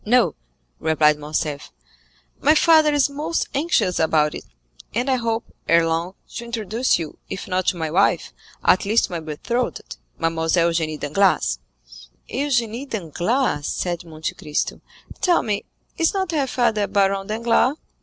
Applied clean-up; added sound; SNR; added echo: none; none; none; none.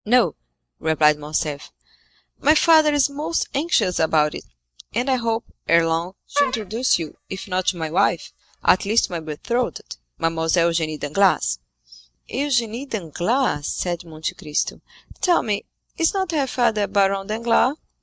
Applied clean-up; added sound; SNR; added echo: neural mask model DeepFilterNet 3.